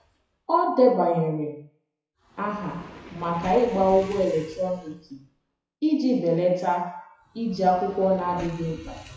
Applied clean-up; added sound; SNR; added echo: classical method WPE with log-MMSE.